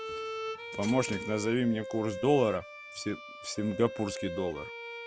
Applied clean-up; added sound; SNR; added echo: none; Bowed string instrument; 8 dB; none.